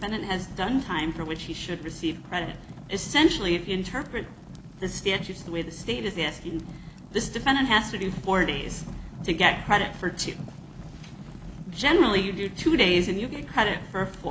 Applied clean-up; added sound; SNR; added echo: none; Fire; 14 dB; none.